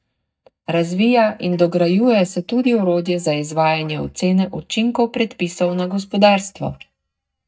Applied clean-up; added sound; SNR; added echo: neural mask model DeepFilterNet 3.